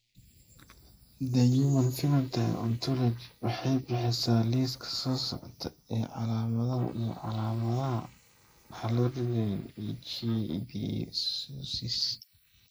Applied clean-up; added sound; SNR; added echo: neural mask model Resemble Enhance denoiser.